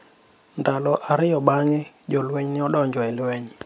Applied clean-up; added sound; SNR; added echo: none; none; none; none.